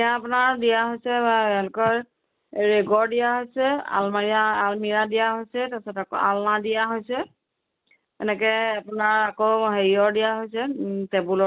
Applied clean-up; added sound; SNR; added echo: none; none; none; none.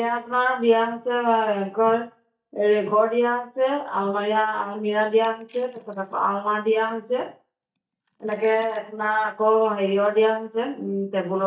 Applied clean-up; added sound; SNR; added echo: neural mask model DeepFilterNet 3.